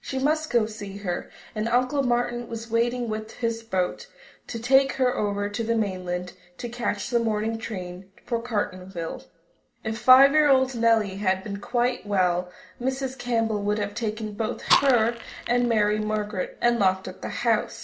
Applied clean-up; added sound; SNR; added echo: none; Fire; 5 dB; reverberation time 0.4 s.